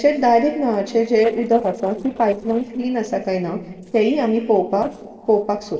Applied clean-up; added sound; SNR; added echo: neural separator model SepFormer DNS4.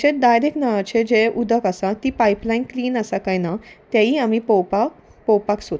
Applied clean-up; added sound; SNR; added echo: none; none; none; none.